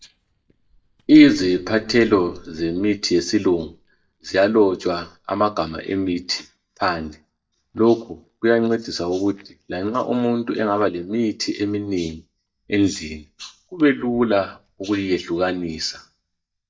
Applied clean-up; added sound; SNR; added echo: neural mask model DeepFilterNet 3.